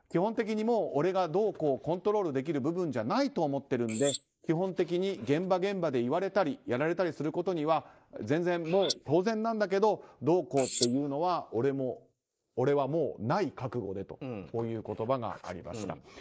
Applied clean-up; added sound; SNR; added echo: neural mask model Resemble Enhance denoiser.